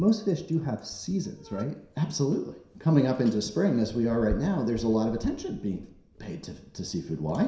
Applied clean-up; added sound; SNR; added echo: none; Bicycle; 16 dB; reverberation time 0.7 s.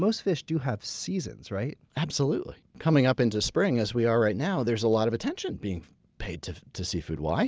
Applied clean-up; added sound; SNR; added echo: none; none; none; none.